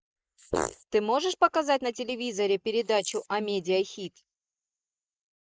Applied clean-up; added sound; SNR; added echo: neural mask model Resemble Enhance denoiser.